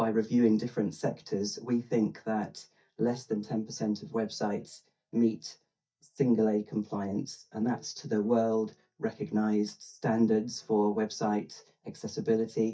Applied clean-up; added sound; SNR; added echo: neural mask model DeepFilterNet 3.